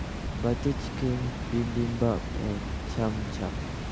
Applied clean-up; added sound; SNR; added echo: none; Water; 2 dB; none.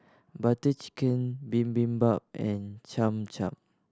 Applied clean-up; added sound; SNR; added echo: none; none; none; none.